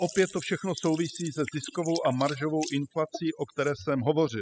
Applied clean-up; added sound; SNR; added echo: classical method spectral subtraction.